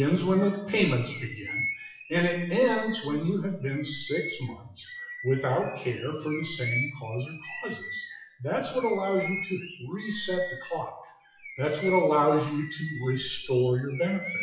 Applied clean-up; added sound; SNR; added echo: classical method WPE with log-MMSE.